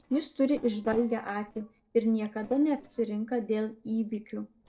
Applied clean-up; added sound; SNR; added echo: neural separator model SepFormer DNS4.